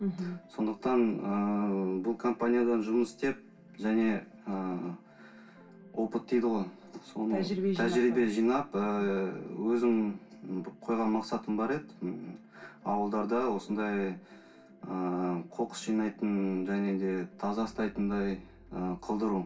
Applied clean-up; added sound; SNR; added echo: none; none; none; reverberation time 0.2 s.